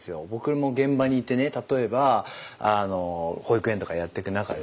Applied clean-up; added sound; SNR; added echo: none; none; none; none.